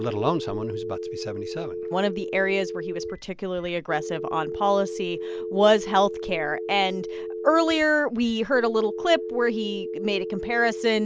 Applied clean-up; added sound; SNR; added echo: none; Telephone; 8 dB; none.